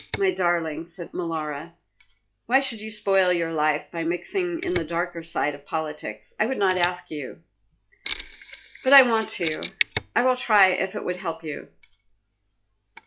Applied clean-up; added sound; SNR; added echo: classical method log-MMSE.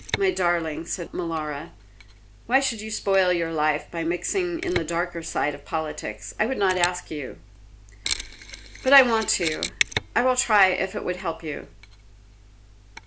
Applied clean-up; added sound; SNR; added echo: none; Mechanisms; 11 dB; none.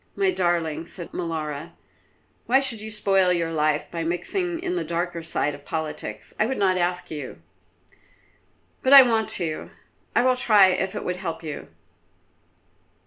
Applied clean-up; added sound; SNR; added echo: none; none; none; none.